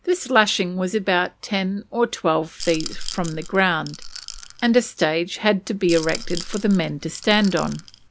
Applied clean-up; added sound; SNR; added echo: none; Rattle / Rattle (instrument); 10 dB; none.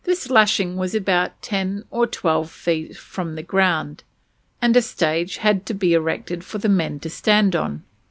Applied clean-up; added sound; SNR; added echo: none; none; none; none.